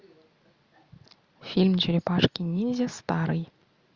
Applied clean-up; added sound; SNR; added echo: none; none; none; none.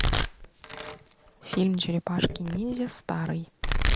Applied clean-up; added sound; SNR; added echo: none; Domestic sounds, home sounds; 0 dB; none.